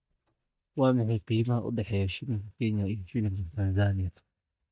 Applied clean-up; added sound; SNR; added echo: neural mask model DeepFilterNet 3.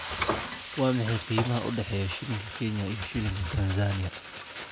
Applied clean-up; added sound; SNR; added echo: none; Frying (food); 7 dB; none.